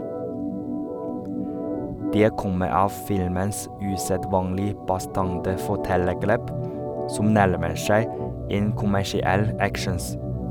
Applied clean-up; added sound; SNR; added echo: none; Organ; 4 dB; none.